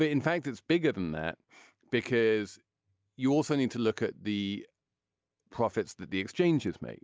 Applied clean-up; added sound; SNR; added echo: none; none; none; none.